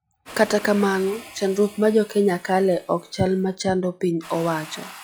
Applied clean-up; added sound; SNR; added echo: classical method log-MMSE.